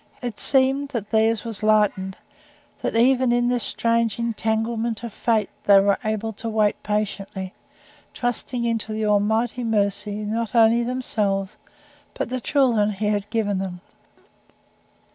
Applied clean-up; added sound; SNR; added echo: none; none; none; none.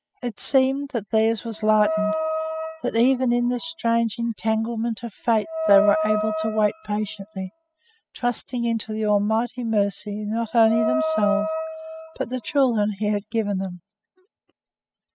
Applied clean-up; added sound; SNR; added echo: classical method spectral subtraction.